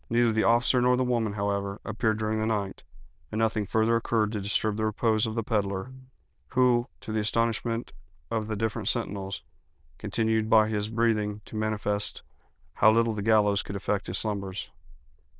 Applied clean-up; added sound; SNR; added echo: neural diffusion model UNIVERSE++.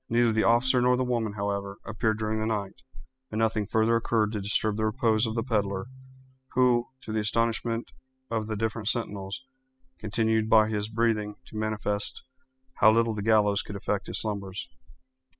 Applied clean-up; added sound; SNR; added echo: classical method spectral subtraction.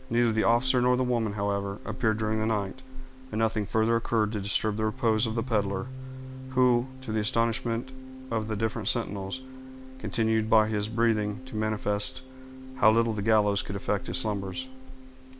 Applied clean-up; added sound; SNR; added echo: none; Organ; 16 dB; none.